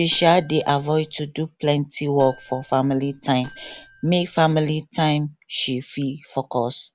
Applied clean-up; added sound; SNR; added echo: none; Marimba, xylophone; 16 dB; none.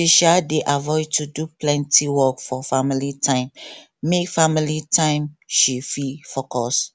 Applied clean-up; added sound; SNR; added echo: none; none; none; none.